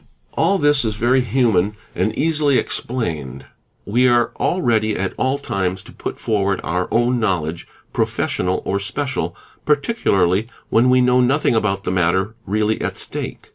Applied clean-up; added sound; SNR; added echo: none; none; none; none.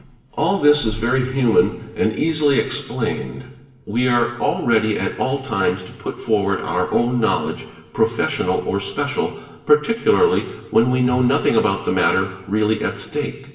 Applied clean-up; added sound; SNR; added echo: none; Bowed string instrument; 17 dB; reverberation time 1.1 s.